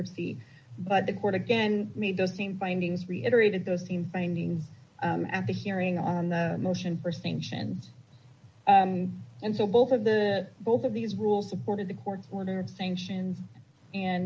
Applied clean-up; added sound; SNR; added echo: none; none; none; none.